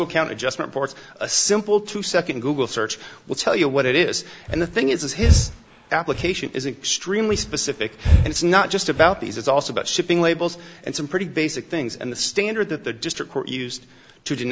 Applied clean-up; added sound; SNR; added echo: none; Breathing; 1 dB; none.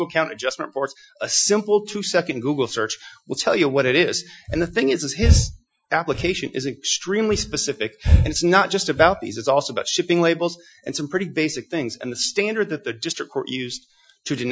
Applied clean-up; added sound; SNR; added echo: classical method Wiener filter.